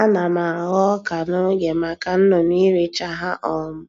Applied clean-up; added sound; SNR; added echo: none; none; none; none.